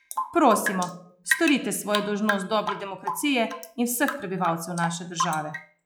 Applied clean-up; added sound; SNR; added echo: classical method log-MMSE.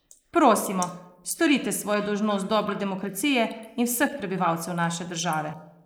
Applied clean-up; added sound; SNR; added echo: neural mask model Resemble Enhance denoiser.